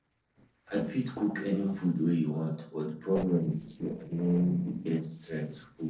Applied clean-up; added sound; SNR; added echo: neural separator model SepFormer DNS4.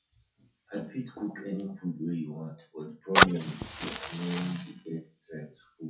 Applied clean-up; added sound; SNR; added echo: classical method WPE with log-MMSE.